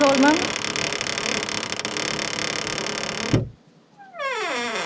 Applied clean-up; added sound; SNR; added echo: none; Squeak / Wood; -1 dB; none.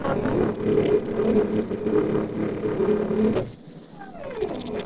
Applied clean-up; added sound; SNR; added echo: neural separator model SepFormer DNS4.